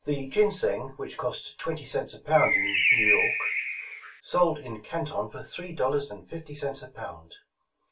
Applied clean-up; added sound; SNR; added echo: none; Bird; -4 dB; reverberation time 0.2 s.